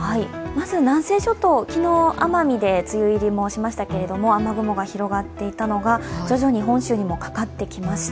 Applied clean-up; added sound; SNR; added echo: none; none; none; none.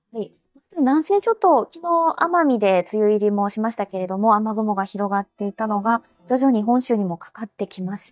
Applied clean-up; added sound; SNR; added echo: neural mask model DeepFilterNet 3.